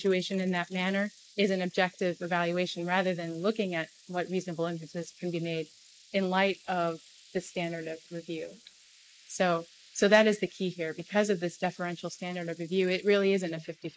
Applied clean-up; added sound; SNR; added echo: neural mask model Resemble Enhance denoiser.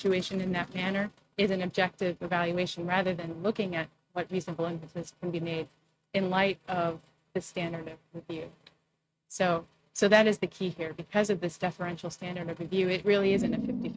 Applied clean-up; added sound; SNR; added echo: neural mask model RNNoise.